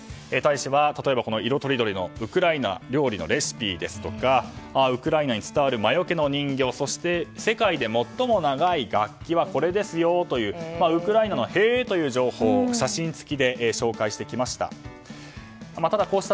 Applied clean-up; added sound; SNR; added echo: none; none; none; none.